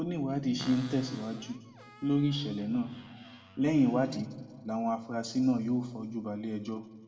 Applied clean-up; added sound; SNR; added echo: none; Cupboard open or close; 19 dB; reverberation time 1.4 s.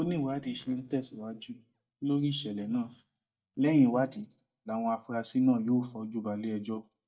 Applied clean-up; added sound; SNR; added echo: neural mask model DeepFilterNet 3.